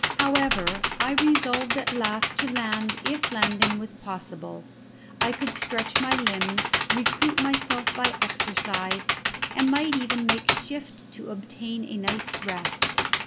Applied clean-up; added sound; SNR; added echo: none; Computer keyboard; -1 dB; none.